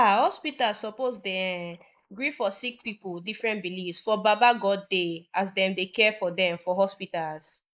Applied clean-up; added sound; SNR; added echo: neural mask model Resemble Enhance denoiser.